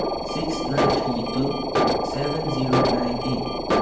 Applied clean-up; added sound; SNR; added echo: none; Alarm; -4 dB; reverberation time 0.9 s.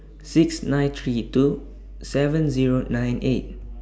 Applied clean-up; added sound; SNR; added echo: none; none; none; none.